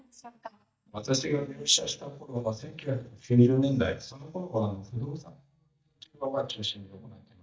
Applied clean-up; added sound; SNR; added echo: neural mask model DeepFilterNet 3.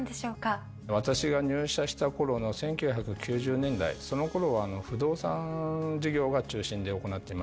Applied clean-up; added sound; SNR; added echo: none; none; none; none.